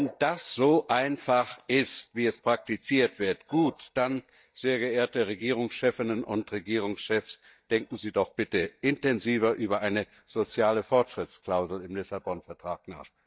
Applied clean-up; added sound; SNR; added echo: neural mask model DeepFilterNet 3.